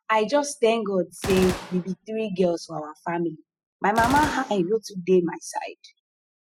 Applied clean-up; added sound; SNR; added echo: classical method spectral subtraction.